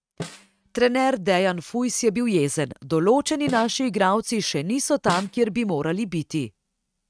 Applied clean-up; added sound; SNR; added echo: neural mask model RNNoise.